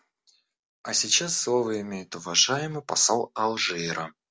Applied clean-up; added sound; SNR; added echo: none; none; none; none.